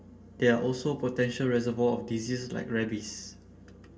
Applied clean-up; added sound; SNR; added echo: none; none; none; reverberation time 0.1 s.